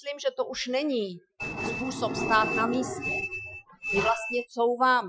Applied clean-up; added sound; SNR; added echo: classical method Wiener filter.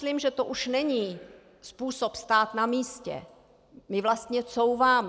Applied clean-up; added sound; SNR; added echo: none; none; none; none.